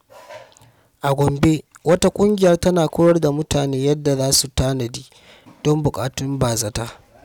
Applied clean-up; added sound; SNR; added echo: none; none; none; none.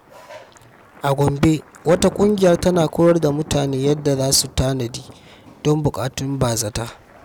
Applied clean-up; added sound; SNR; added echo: none; Thunder; 19 dB; none.